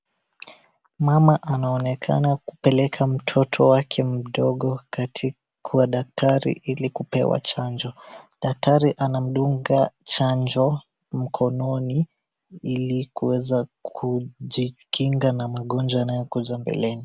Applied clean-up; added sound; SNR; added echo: none; none; none; none.